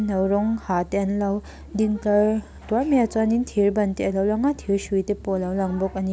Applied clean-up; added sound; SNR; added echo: none; none; none; none.